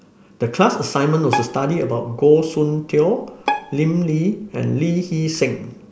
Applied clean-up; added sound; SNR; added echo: none; Bowed string instrument; 11 dB; none.